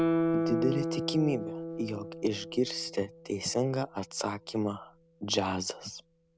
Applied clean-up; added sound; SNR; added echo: none; Guitar; 2 dB; none.